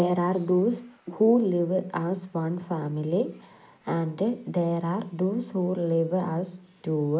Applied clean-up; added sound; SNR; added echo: neural mask model Resemble Enhance denoiser.